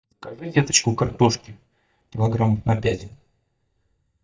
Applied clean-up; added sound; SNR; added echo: neural mask model DeepFilterNet 3.